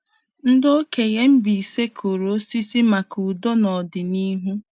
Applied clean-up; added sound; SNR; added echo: none; none; none; none.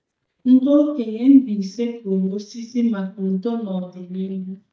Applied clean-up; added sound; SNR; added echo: neural mask model DeepFilterNet 3.